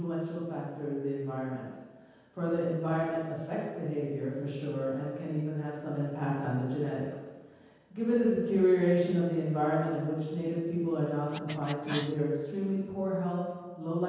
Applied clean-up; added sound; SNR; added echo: none; Scratching (performance technique); 15 dB; reverberation time 1.2 s.